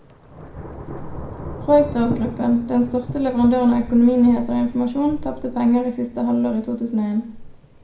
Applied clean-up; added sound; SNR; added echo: none; Thunder / Rain; 13 dB; reverberation time 0.5 s.